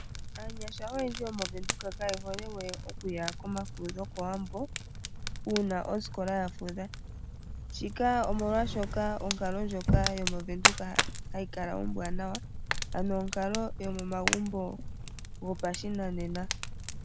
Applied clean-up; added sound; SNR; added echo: none; Sliding door / Slam / Wood + Fire; 0 dB; none.